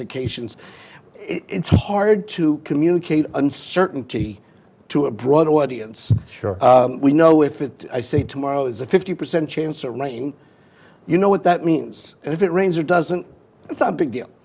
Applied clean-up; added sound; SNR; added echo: none; none; none; none.